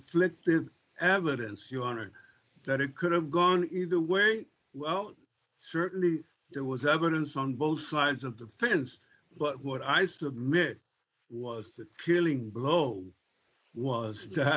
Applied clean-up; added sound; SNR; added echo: neural mask model Resemble Enhance denoiser.